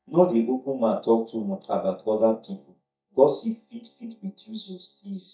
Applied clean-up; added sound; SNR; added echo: neural mask model DeepFilterNet 3.